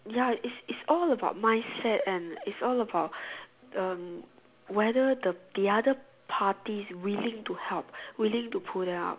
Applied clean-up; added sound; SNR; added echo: none; none; none; none.